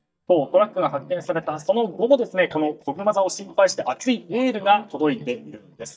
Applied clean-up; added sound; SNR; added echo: neural mask model DeepFilterNet 3.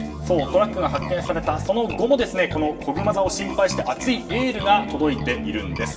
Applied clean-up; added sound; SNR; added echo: none; Bass guitar; 8 dB; reverberation time 1.7 s.